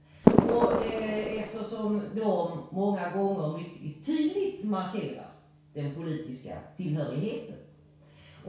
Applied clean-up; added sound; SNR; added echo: none; Fireworks; -4 dB; reverberation time 0.6 s.